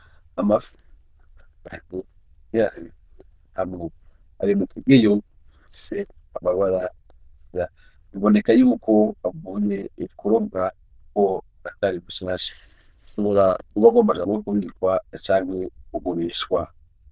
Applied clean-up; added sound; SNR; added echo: neural diffusion model UNIVERSE++.